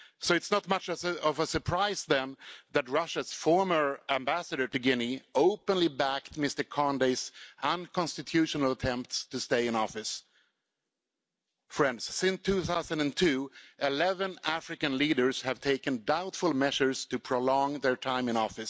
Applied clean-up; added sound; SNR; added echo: none; none; none; none.